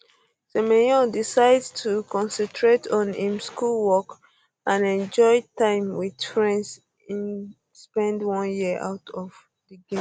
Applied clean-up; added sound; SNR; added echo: none; none; none; none.